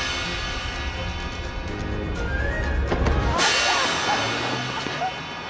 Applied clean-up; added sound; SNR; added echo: none; Crash cymbal; 3 dB; none.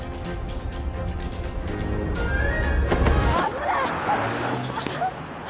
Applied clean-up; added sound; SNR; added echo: none; none; none; none.